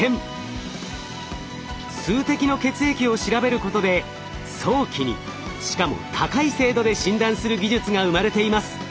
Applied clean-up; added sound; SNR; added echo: none; none; none; none.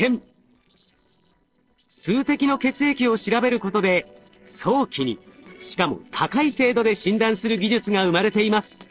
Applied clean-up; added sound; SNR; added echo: neural separator model SepFormer DNS4.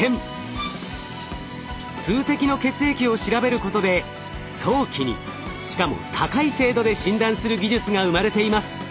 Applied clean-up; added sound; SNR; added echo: none; Bowed string instrument; 13 dB; none.